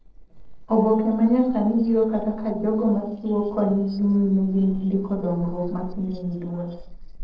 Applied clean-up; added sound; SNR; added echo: neural separator model SepFormer DNS4.